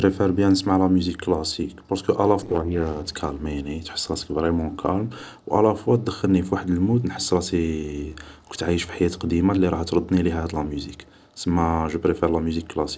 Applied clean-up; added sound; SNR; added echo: neural separator model SepFormer DNS4.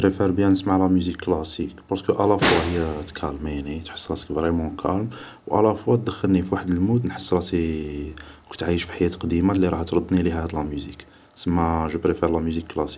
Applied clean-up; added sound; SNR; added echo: none; Snare drum; 7 dB; none.